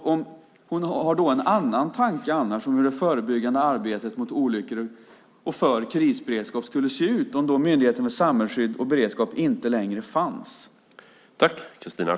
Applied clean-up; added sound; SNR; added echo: none; none; none; none.